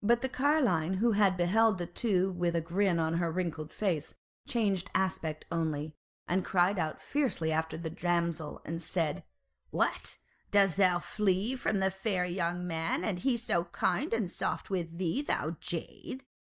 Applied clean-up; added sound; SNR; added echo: neural mask model DeepFilterNet 3.